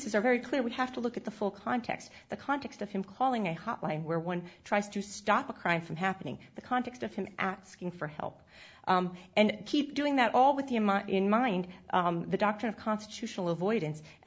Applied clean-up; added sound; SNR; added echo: none; none; none; none.